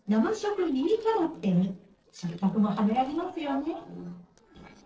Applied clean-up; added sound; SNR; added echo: neural separator model SepFormer DNS4.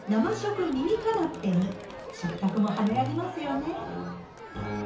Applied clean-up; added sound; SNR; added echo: none; Crowd; 13 dB; reverberation time 0.7 s.